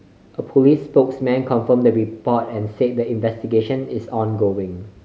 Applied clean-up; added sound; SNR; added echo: none; none; none; none.